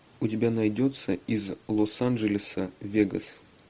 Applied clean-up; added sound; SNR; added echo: none; none; none; none.